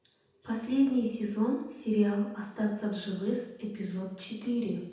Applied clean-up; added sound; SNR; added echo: none; none; none; reverberation time 0.8 s.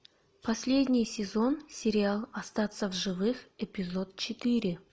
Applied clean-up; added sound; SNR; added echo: none; none; none; none.